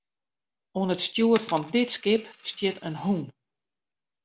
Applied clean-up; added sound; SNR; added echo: none; Coin (dropping); 20 dB; none.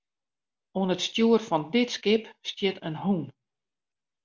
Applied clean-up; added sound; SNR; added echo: none; none; none; none.